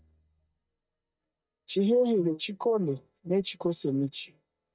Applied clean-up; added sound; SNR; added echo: neural mask model DeepFilterNet 3.